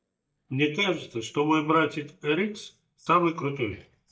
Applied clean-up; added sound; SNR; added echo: neural mask model DeepFilterNet 3.